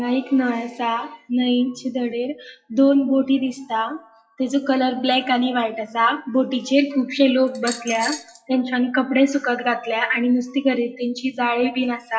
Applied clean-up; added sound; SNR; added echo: classical method WPE with log-MMSE.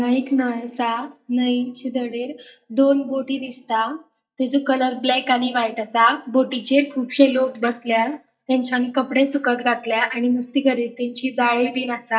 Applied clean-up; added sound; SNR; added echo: neural mask model DeepFilterNet 3.